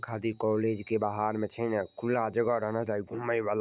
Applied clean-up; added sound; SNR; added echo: none; none; none; none.